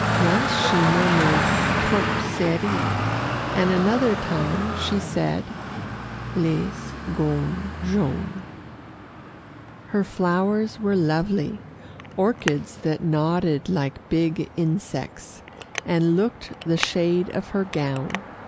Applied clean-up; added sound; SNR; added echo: none; Traffic noise, roadway noise; 4 dB; none.